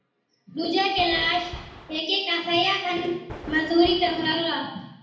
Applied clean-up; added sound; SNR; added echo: none; Thunder; 14 dB; reverberation time 0.8 s.